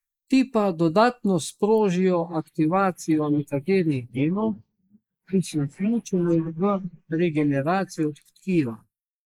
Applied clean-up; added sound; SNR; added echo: neural mask model Resemble Enhance denoiser.